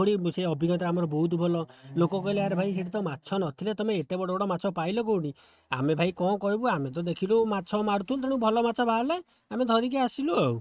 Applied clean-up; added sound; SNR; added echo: neural mask model RNNoise.